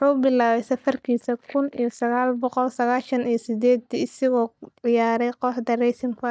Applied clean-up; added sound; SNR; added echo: neural mask model DeepFilterNet 3.